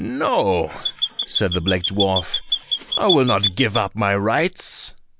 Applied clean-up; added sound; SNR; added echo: none; Squeak / Chirp, tweet; 3 dB; none.